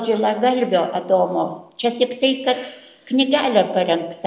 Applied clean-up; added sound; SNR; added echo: none; none; none; none.